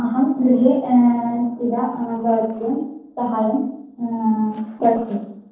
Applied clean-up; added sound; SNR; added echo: neural separator model SepFormer DNS4.